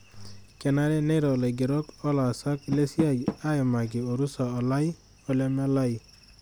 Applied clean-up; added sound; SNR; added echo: none; Door; 15 dB; none.